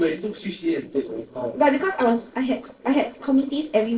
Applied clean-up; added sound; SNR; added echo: neural separator model SepFormer DNS4.